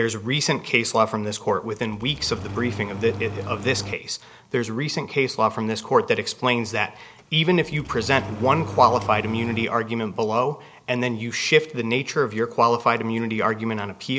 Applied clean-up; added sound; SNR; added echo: none; Engine starting; 11 dB; none.